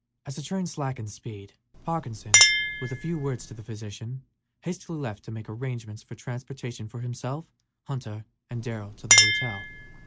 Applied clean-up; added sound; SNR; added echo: none; Chink, clink; -5 dB; none.